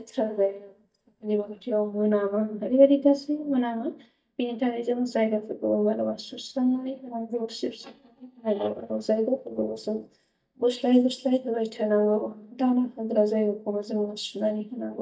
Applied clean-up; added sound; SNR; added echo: neural mask model DeepFilterNet 3.